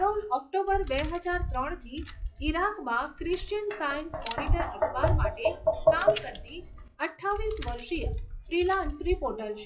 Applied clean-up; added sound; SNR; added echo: classical method WPE with log-MMSE.